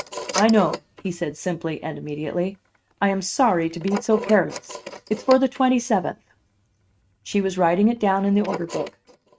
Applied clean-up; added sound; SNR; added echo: neural mask model RNNoise.